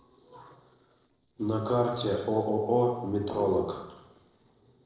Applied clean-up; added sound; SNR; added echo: neural separator model SepFormer DNS4.